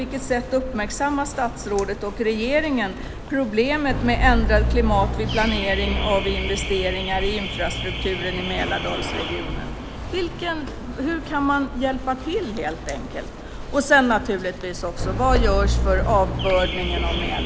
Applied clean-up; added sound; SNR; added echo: none; Alarm / Car; 2 dB; none.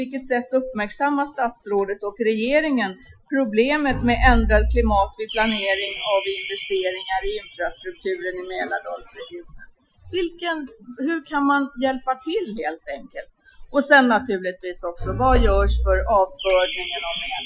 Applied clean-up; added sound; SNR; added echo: classical method Wiener filter.